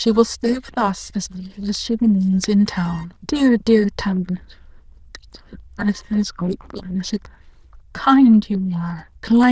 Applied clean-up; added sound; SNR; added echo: neural diffusion model UNIVERSE++.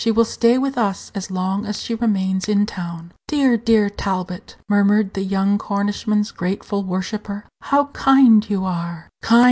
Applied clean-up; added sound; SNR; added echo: none; none; none; none.